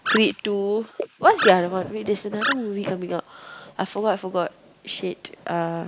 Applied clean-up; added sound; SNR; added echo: neural mask model Resemble Enhance denoiser.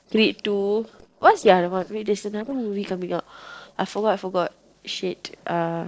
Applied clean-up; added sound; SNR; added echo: neural separator model SepFormer DNS4.